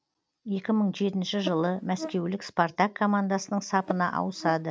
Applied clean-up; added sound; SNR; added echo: none; Buzz; 12 dB; none.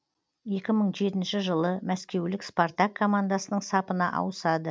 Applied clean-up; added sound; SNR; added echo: none; none; none; none.